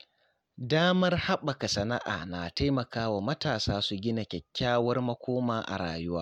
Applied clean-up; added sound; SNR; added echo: none; none; none; none.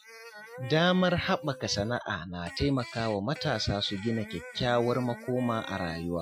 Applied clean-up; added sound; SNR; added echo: classical method Wiener filter.